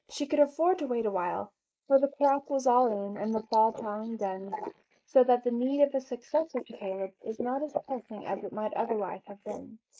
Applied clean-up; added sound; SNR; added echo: neural mask model Resemble Enhance denoiser.